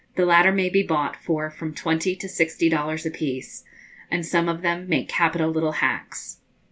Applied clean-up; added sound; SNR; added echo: none; none; none; none.